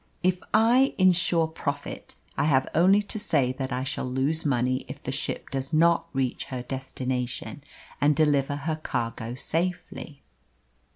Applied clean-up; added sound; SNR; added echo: none; none; none; none.